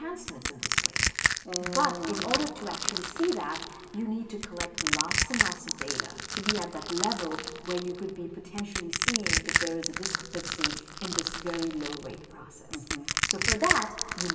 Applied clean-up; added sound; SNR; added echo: none; Crushing; -2 dB; reverberation time 2.7 s.